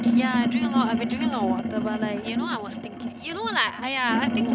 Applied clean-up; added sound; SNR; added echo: none; Sink (filling or washing); -3 dB; none.